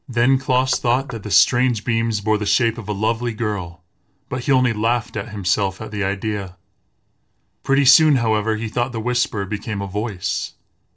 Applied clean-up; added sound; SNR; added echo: neural separator model SepFormer DNS4.